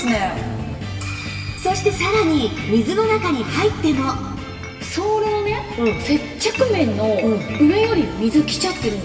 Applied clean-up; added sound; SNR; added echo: none; Chatter / Chink, clink; 19 dB; reverberation time 2.3 s.